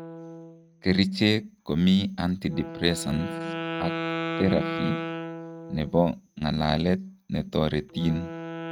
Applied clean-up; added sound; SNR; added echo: neural mask model RNNoise.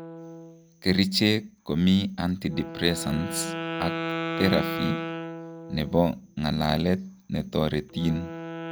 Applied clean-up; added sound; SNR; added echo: none; Wind instrument, woodwind instrument; 9 dB; none.